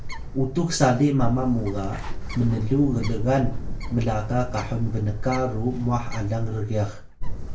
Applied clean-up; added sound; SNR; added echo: none; Bird; 4 dB; reverberation time 0.3 s.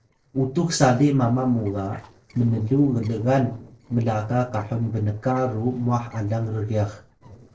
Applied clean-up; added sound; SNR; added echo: neural separator model SepFormer DNS4.